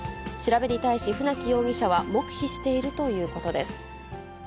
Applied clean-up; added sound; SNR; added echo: none; none; none; none.